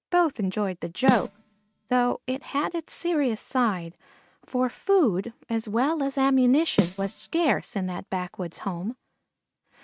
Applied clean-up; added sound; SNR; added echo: neural mask model RNNoise.